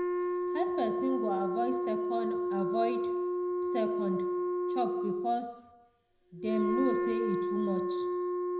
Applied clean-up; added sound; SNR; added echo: none; Wind instrument, woodwind instrument; -3 dB; reverberation time 0.7 s.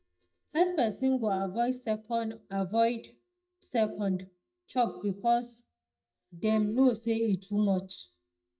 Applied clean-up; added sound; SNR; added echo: neural mask model DeepFilterNet 3.